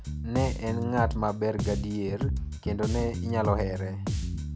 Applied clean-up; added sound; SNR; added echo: none; Bass guitar; 1 dB; none.